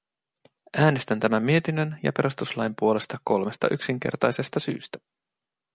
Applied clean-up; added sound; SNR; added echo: none; none; none; none.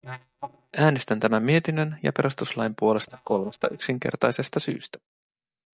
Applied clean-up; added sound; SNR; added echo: neural mask model DeepFilterNet 3.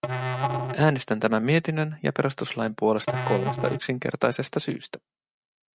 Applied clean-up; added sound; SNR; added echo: neural mask model RNNoise.